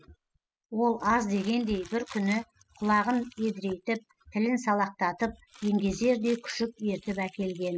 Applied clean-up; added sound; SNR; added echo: classical method spectral subtraction.